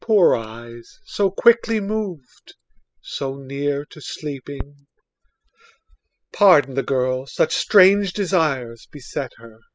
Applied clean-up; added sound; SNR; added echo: classical method spectral subtraction.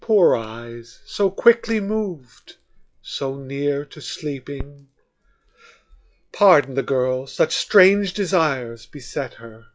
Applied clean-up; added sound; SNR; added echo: classical method log-MMSE.